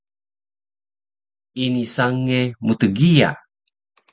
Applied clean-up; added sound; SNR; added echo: none; none; none; none.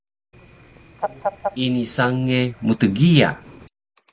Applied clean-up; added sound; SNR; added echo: none; Fowl; 11 dB; none.